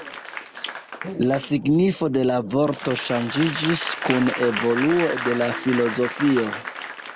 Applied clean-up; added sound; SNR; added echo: none; Applause / Crowd; 9 dB; none.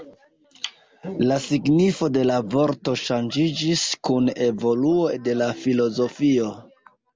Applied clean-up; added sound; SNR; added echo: none; none; none; none.